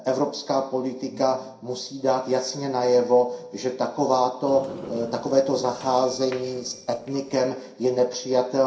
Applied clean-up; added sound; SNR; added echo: neural separator model SepFormer DNS4.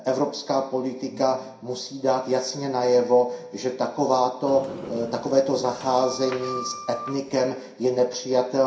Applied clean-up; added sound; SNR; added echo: none; Sliding door; 13 dB; reverberation time 0.5 s.